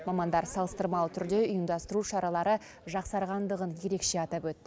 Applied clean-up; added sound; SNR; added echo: none; none; none; none.